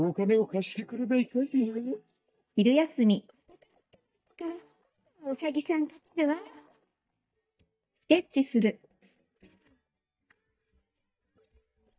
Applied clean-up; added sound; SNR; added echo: neural mask model DeepFilterNet 3.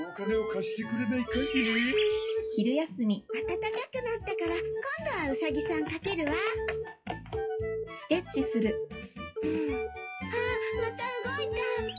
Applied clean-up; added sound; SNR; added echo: classical method WPE with log-MMSE.